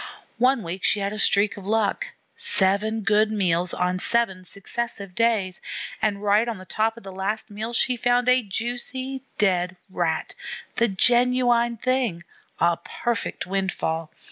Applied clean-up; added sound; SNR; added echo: none; none; none; none.